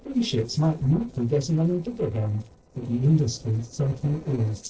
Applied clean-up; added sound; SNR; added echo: neural separator model SepFormer DNS4.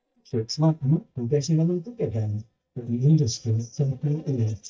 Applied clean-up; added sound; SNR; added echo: neural mask model DeepFilterNet 3.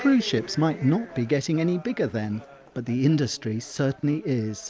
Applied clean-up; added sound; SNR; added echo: none; none; none; none.